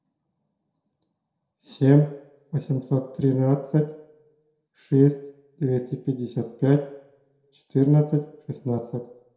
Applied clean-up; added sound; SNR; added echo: none; none; none; reverberation time 0.6 s.